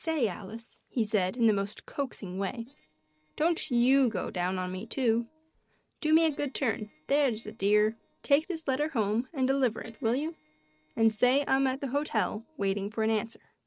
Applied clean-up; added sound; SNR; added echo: neural separator model SepFormer DNS4.